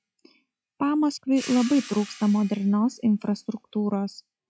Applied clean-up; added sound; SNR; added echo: classical method log-MMSE.